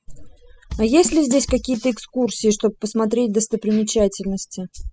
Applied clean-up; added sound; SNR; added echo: classical method spectral subtraction.